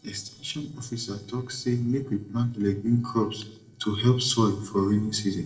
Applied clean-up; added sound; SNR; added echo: neural separator model SepFormer DNS4.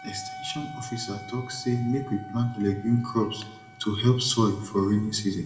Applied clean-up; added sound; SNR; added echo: none; Wind instrument, woodwind instrument; 17 dB; reverberation time 0.7 s.